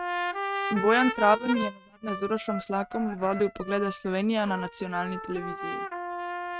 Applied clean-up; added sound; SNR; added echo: neural mask model RNNoise.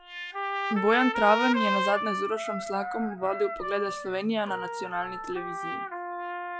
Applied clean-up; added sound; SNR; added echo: classical method log-MMSE.